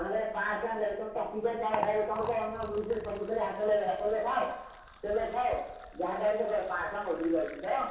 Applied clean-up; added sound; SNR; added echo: none; Liquid; 15 dB; reverberation time 0.6 s.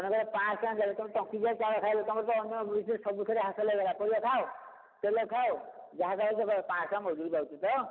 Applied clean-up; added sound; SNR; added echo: none; none; none; none.